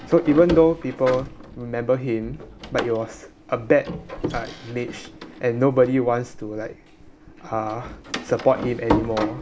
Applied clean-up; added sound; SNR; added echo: none; Door; 9 dB; none.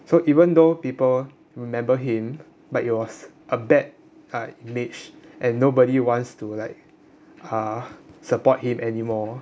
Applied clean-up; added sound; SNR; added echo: none; none; none; none.